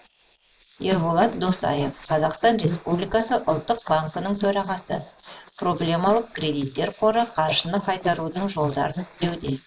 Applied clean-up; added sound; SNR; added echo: neural mask model Resemble Enhance denoiser.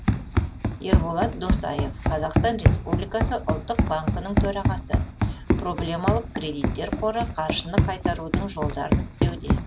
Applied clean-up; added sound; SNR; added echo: none; Run; -5 dB; none.